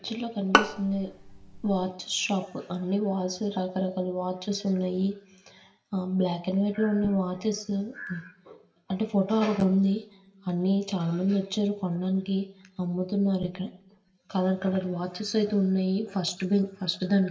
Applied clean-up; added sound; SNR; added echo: none; Bowed string instrument; 1 dB; reverberation time 0.6 s.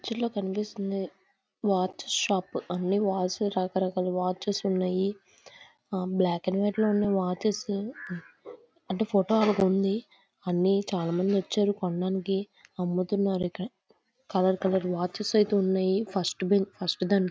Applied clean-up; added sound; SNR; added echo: none; none; none; none.